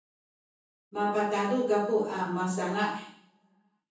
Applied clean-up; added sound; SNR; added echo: none; none; none; reverberation time 0.6 s.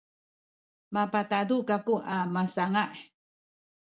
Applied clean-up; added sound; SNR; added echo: none; none; none; none.